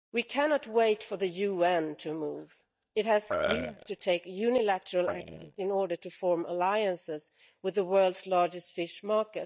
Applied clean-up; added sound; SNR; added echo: neural mask model DeepFilterNet 3.